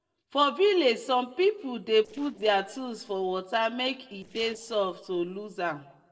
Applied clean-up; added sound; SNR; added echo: neural separator model SepFormer DNS4.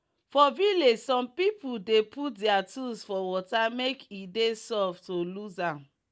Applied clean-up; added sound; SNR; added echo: none; none; none; none.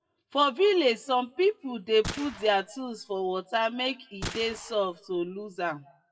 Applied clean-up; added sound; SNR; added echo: classical method WPE with log-MMSE.